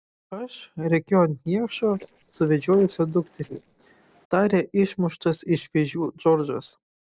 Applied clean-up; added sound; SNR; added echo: neural separator model SepFormer DNS4.